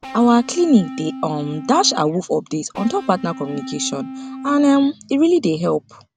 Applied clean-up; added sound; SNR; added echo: none; Electric guitar / Bass guitar; 13 dB; none.